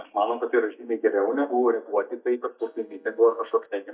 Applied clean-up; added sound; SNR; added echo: neural mask model DeepFilterNet 3.